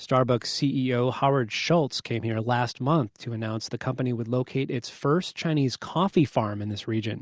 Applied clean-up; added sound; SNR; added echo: none; none; none; none.